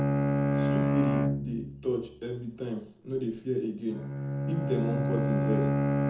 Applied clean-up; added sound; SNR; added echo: none; Bowed string instrument; -5 dB; reverberation time 0.5 s.